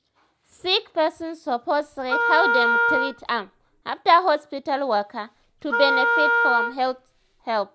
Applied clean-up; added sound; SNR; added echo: none; Wind instrument, woodwind instrument; -2 dB; none.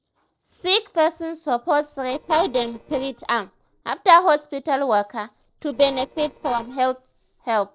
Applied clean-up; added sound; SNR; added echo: neural separator model SepFormer DNS4.